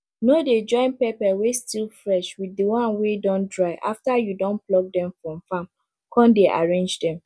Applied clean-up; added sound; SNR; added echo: none; none; none; none.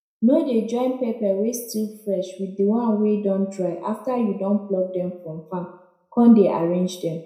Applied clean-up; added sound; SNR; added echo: none; none; none; reverberation time 0.5 s.